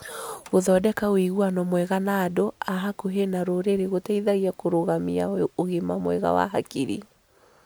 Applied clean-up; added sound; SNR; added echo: none; none; none; none.